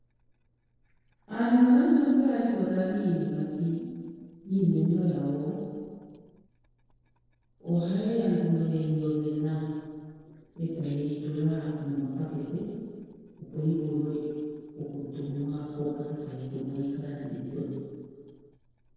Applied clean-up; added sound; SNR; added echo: neural separator model SepFormer DNS4.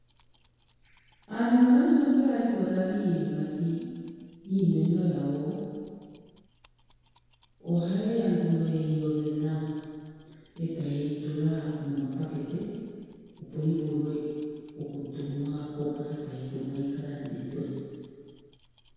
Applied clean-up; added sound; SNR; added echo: none; Keys jangling; 19 dB; reverberation time 1.9 s.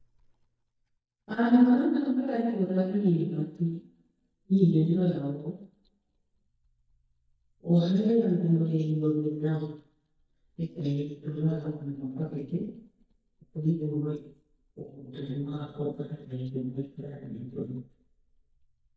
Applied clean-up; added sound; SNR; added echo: neural mask model DeepFilterNet 3.